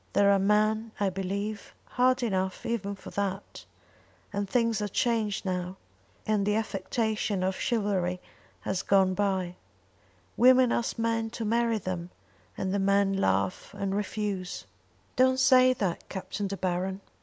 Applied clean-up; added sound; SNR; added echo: none; none; none; none.